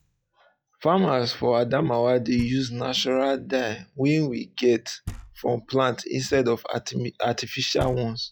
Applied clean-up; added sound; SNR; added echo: classical method log-MMSE.